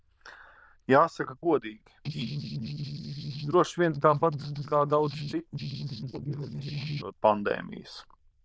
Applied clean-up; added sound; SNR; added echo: neural diffusion model UNIVERSE++.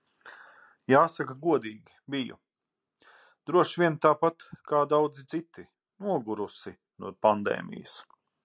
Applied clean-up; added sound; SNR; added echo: none; none; none; none.